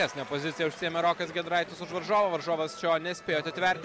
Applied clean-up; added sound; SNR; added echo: none; none; none; none.